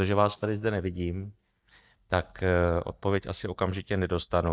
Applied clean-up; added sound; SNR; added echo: neural mask model DeepFilterNet 3.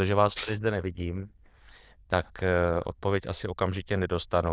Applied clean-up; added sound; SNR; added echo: neural diffusion model UNIVERSE++.